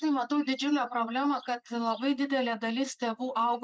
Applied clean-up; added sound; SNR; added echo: neural mask model Resemble Enhance denoiser.